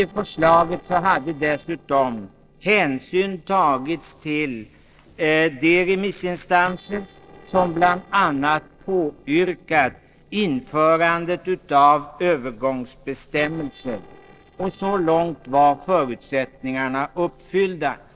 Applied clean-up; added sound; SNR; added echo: neural separator model SepFormer DNS4.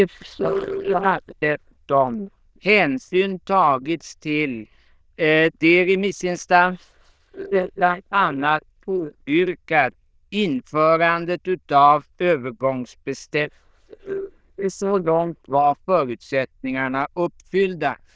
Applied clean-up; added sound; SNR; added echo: neural diffusion model UNIVERSE++.